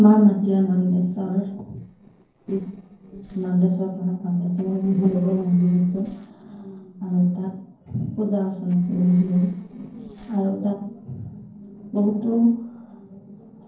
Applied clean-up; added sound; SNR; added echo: neural separator model SepFormer DNS4.